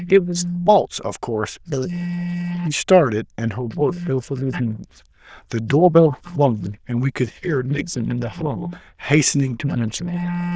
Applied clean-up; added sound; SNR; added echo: neural diffusion model UNIVERSE++.